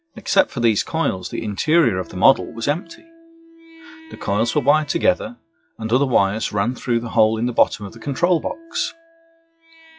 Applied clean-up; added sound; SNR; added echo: classical method log-MMSE.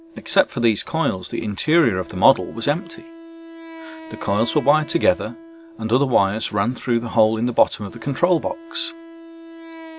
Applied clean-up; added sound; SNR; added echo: none; Wind instrument, woodwind instrument; 19 dB; none.